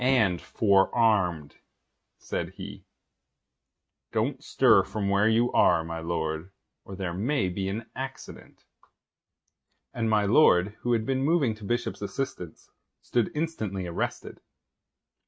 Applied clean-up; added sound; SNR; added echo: neural mask model RNNoise.